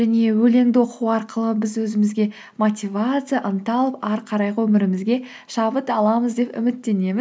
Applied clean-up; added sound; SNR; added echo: none; none; none; none.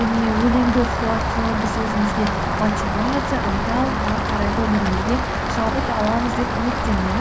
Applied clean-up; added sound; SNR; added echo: none; Rain; -1 dB; none.